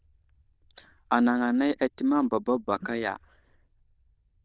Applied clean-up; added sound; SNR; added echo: neural diffusion model UNIVERSE++.